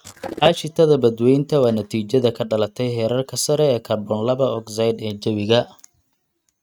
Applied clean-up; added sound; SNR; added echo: neural mask model RNNoise.